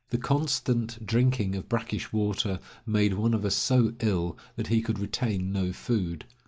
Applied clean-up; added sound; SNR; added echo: none; none; none; none.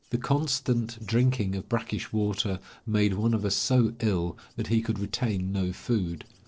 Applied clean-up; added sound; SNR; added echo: neural separator model SepFormer DNS4.